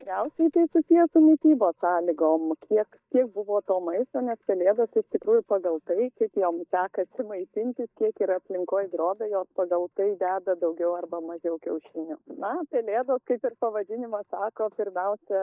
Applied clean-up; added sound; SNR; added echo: neural mask model DeepFilterNet 3.